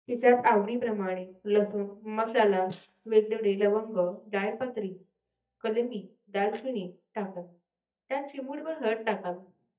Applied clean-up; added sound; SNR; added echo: neural mask model DeepFilterNet 3.